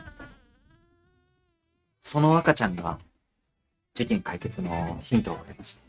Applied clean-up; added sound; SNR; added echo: neural mask model RNNoise.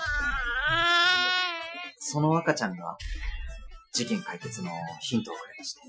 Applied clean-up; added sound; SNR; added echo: classical method Wiener filter.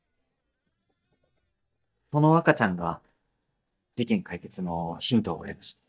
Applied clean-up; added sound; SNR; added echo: neural mask model DeepFilterNet 3.